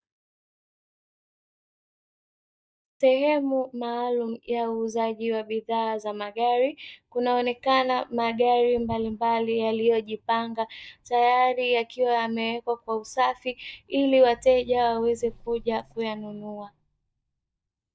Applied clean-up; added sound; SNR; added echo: neural mask model DeepFilterNet 3.